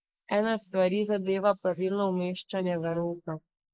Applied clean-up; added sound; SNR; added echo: neural mask model Resemble Enhance denoiser.